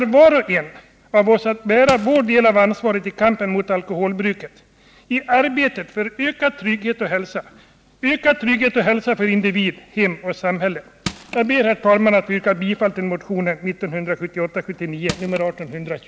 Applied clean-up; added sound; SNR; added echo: none; Crushing; 13 dB; none.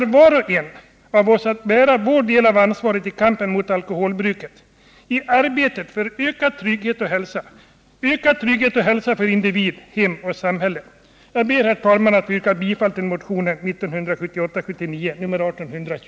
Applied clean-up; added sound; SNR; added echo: none; none; none; none.